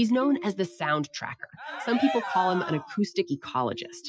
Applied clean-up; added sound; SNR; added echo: classical method Wiener filter.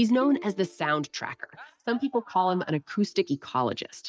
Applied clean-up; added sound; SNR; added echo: neural mask model DeepFilterNet 3.